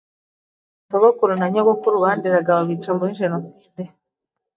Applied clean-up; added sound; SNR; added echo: neural mask model DeepFilterNet 3.